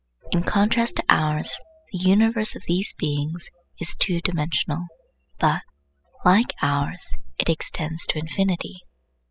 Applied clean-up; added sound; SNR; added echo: classical method spectral subtraction.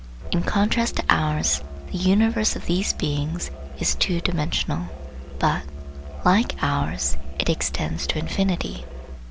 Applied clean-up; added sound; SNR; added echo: none; Musical instrument; 14 dB; none.